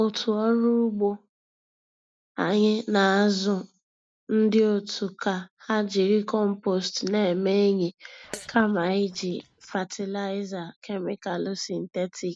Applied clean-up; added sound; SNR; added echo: neural mask model DeepFilterNet 3.